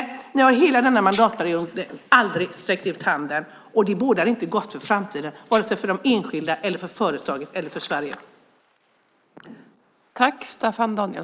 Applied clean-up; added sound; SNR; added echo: neural mask model Resemble Enhance denoiser.